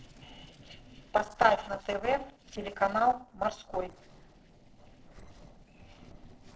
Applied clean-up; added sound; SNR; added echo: neural separator model SepFormer DNS4.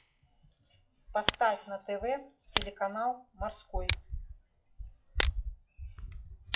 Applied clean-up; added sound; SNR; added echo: classical method WPE with log-MMSE.